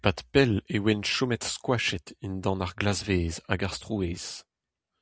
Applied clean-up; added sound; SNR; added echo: none; none; none; none.